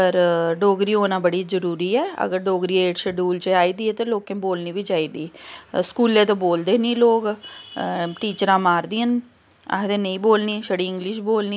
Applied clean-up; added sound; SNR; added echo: none; none; none; none.